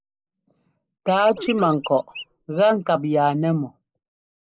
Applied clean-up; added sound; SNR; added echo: neural mask model Resemble Enhance denoiser.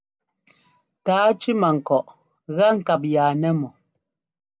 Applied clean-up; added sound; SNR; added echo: none; none; none; none.